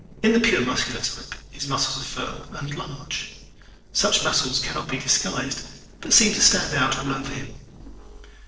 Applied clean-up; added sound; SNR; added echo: neural separator model SepFormer DNS4.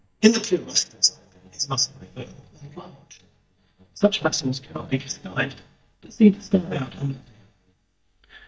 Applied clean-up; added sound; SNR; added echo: neural mask model DeepFilterNet 3.